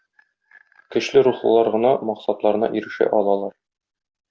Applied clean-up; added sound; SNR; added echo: none; none; none; none.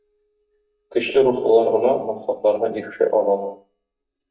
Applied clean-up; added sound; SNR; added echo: neural mask model DeepFilterNet 3.